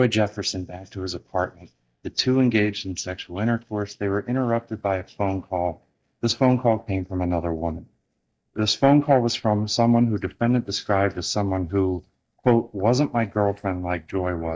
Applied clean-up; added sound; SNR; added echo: neural mask model DeepFilterNet 3.